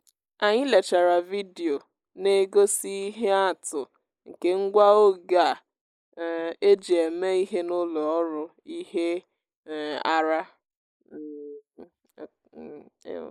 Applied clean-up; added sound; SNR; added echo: neural mask model Resemble Enhance denoiser.